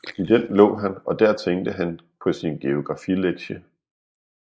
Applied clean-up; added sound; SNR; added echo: neural mask model Resemble Enhance denoiser.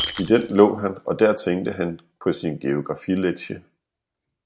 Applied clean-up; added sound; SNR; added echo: none; Shatter; 15 dB; none.